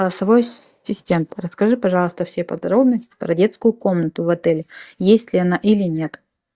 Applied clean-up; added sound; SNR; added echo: neural mask model DeepFilterNet 3.